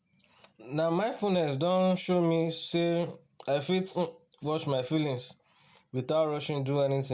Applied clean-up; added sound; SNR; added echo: none; none; none; none.